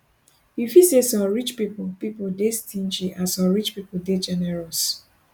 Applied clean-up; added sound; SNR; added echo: none; none; none; none.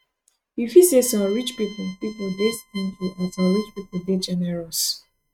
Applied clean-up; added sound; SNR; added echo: neural mask model RNNoise.